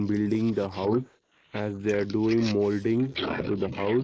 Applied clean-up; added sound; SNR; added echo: neural mask model Resemble Enhance denoiser.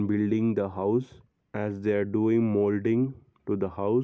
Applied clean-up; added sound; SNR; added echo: none; none; none; none.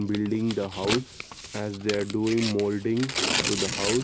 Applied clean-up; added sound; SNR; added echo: none; Tearing; 4 dB; none.